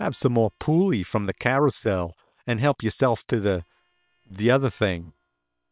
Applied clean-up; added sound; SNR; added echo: neural separator model SepFormer WHAM!.